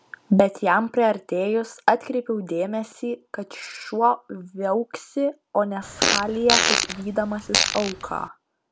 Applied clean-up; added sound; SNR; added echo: none; Fart; 0 dB; none.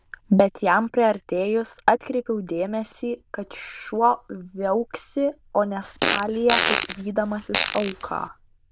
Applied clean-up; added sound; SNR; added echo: neural diffusion model UNIVERSE++.